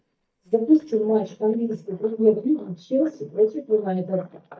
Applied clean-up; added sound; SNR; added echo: neural mask model DeepFilterNet 3.